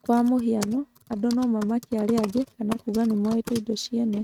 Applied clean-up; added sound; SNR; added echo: neural mask model RNNoise.